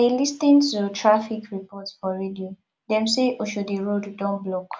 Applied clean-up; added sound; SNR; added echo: none; none; none; none.